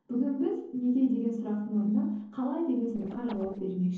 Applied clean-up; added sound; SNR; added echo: neural separator model SepFormer DNS4.